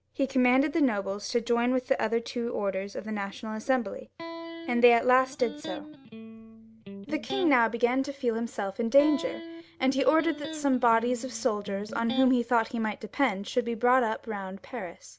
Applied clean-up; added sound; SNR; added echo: none; Electric guitar; 13 dB; none.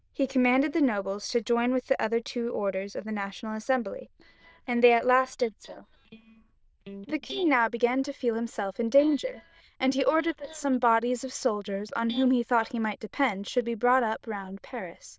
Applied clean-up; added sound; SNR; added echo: neural diffusion model UNIVERSE++.